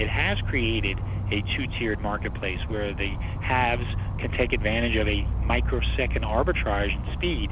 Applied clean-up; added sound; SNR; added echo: none; Insect; -1 dB; none.